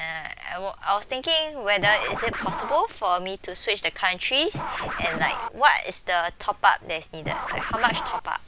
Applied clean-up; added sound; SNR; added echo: none; Scratching (performance technique); 9 dB; none.